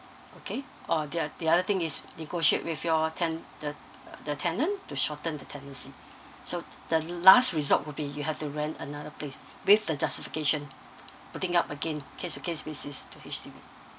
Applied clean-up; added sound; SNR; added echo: none; none; none; none.